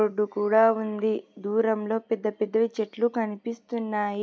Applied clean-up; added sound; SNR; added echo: none; none; none; none.